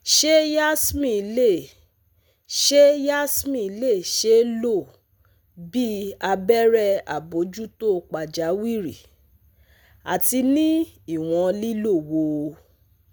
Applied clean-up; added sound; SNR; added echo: none; none; none; none.